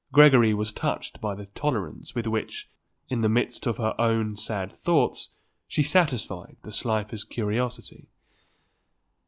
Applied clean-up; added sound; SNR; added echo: none; none; none; none.